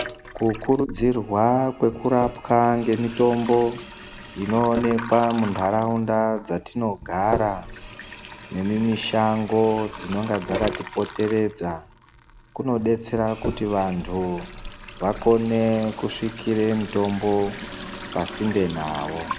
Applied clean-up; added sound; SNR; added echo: none; Sink (filling or washing) / Water tap, faucet; 12 dB; none.